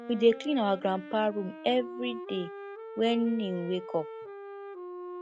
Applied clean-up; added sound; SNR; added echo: none; Wind instrument, woodwind instrument; 12 dB; none.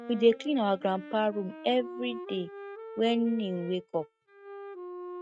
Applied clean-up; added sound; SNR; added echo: neural mask model RNNoise.